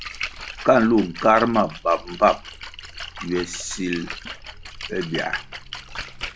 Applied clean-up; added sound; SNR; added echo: none; Splash, splatter; 12 dB; none.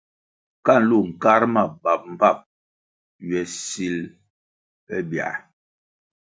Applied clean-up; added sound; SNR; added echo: none; none; none; none.